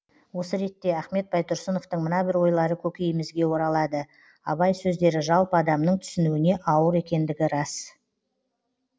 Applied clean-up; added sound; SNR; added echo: none; none; none; none.